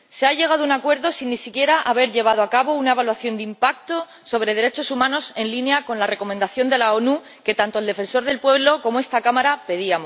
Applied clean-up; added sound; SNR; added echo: none; none; none; none.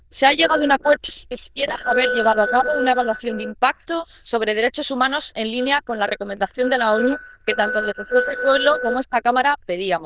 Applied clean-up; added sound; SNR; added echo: neural diffusion model UNIVERSE++.